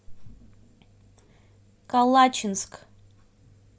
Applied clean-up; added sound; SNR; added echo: none; none; none; none.